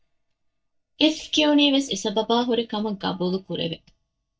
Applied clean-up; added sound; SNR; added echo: neural mask model DeepFilterNet 3.